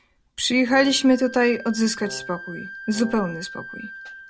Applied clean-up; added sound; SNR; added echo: none; Brass instrument + Wind instrument, woodwind instrument; 15 dB; none.